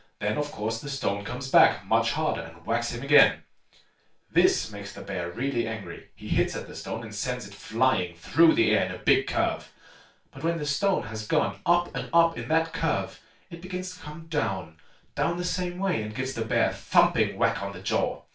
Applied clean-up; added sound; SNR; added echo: none; none; none; reverberation time 0.3 s.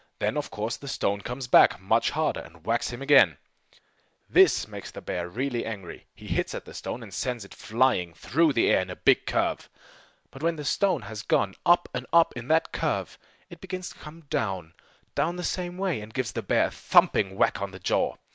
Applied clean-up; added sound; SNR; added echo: none; none; none; none.